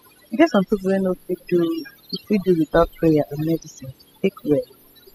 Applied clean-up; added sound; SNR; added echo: classical method spectral subtraction.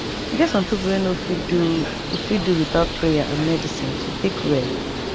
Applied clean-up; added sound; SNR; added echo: none; Bird; 4 dB; none.